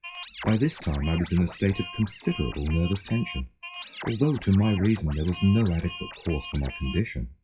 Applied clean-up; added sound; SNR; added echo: classical method WPE with log-MMSE.